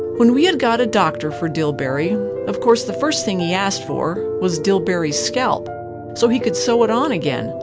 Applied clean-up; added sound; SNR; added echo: none; Piano; 7 dB; none.